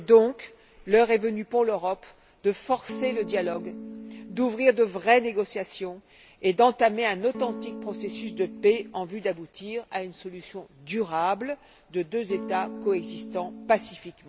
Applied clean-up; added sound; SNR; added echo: none; Electric guitar / Strum; 12 dB; none.